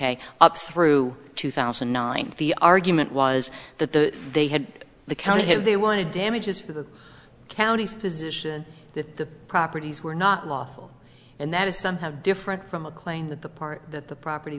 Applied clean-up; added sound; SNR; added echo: none; none; none; none.